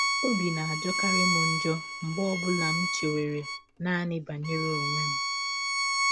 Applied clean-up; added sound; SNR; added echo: none; Bowed string instrument; -1 dB; none.